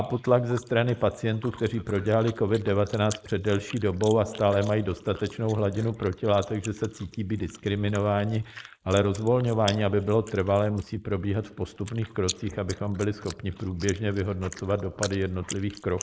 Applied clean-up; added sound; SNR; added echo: neural mask model Resemble Enhance denoiser.